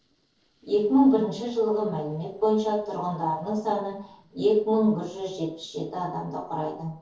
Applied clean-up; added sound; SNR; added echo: neural separator model SepFormer DNS4.